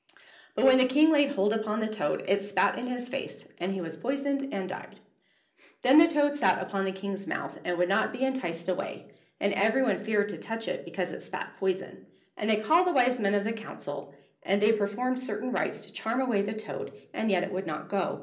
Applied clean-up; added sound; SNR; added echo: none; none; none; reverberation time 0.5 s.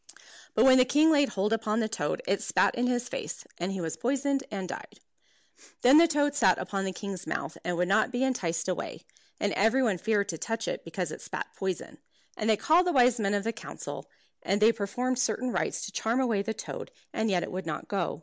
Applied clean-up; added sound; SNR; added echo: none; none; none; none.